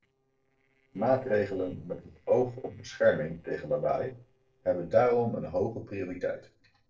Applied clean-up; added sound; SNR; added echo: neural separator model SepFormer DNS4.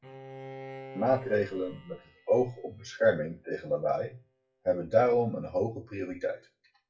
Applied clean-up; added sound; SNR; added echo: classical method WPE with log-MMSE.